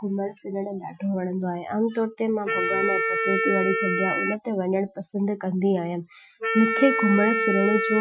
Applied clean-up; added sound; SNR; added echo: classical method Wiener filter.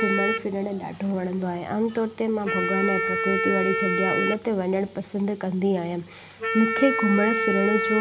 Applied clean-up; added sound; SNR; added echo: none; Wind instrument, woodwind instrument; 3 dB; none.